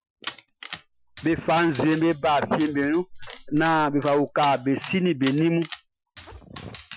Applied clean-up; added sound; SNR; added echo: classical method Wiener filter.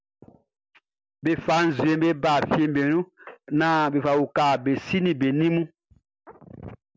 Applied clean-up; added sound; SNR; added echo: none; none; none; none.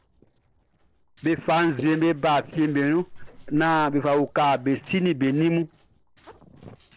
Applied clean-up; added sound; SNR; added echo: neural separator model SepFormer DNS4.